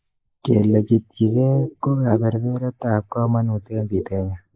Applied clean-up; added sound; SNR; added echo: neural mask model Resemble Enhance denoiser.